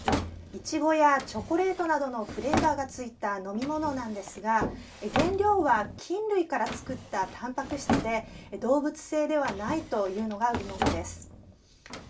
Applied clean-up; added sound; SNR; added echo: none; Drawer open or close; 6 dB; reverberation time 0.2 s.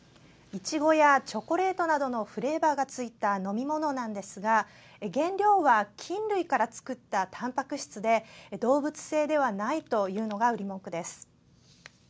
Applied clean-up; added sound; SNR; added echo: none; none; none; none.